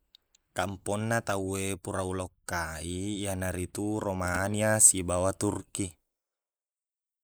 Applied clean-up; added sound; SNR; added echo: neural mask model Resemble Enhance denoiser.